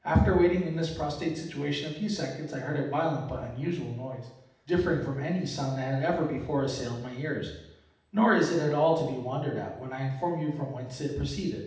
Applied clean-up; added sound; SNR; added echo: none; none; none; reverberation time 0.8 s.